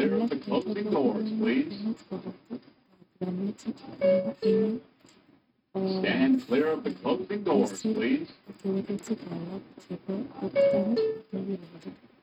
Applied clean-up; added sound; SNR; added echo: neural mask model RNNoise.